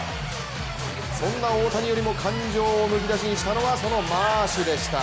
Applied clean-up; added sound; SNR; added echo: none; none; none; none.